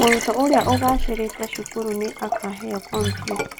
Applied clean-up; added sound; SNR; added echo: none; Acoustic guitar + Liquid; 4 dB; none.